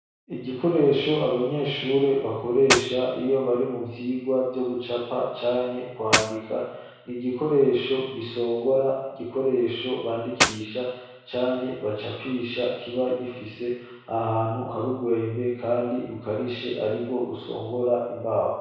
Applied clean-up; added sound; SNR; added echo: none; Clapping; -2 dB; reverberation time 1.1 s.